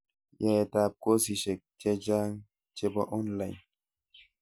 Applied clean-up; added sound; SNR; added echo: none; none; none; none.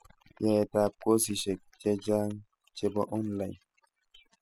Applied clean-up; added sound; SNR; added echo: classical method spectral subtraction.